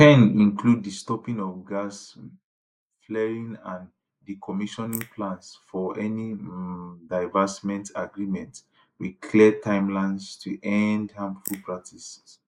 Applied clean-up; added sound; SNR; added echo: neural mask model Resemble Enhance denoiser.